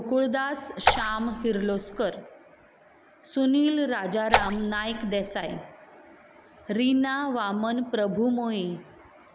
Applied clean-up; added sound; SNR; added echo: none; Raindrop / Splash, splatter; 1 dB; none.